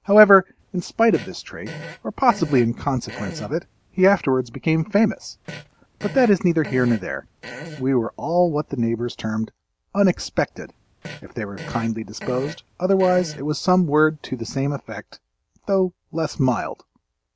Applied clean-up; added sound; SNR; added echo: none; Fart; 17 dB; none.